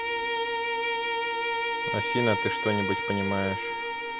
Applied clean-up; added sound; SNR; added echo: none; Bowed string instrument; -3 dB; none.